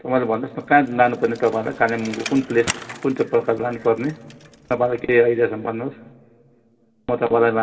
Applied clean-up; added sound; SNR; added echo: none; Bicycle; 18 dB; reverberation time 1.4 s.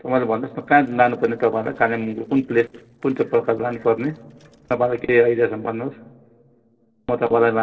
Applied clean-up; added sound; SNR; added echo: neural separator model SepFormer DNS4.